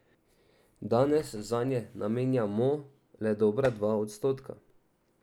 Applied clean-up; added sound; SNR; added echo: none; Tap; 15 dB; none.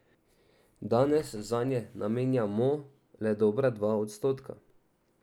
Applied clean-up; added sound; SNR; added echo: none; none; none; none.